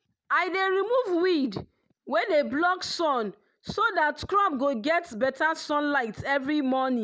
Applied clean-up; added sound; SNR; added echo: none; none; none; none.